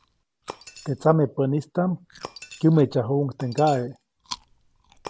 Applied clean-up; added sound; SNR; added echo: none; Shatter + Chewing, mastication; 19 dB; none.